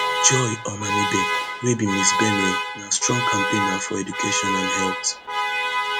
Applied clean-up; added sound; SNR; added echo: none; Alarm; -1 dB; none.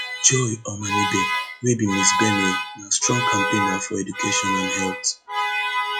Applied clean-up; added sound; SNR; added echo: classical method log-MMSE.